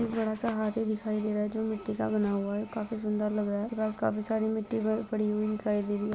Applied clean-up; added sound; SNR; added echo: none; none; none; none.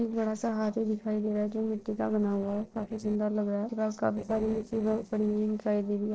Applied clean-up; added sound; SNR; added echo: neural separator model SepFormer DNS4.